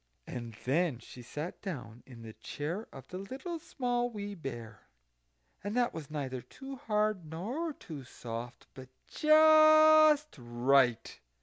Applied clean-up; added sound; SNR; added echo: none; none; none; none.